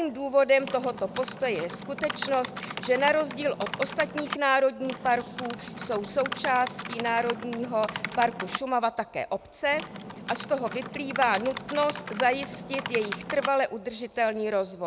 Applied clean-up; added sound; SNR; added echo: none; Typing; 9 dB; none.